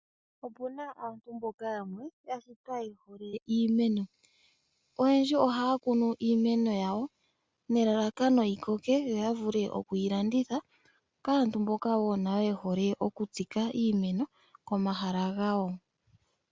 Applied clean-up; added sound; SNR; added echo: none; none; none; none.